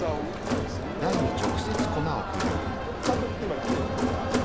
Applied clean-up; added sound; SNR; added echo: none; Crowd; -4 dB; none.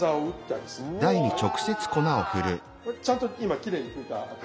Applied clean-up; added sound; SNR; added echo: none; none; none; none.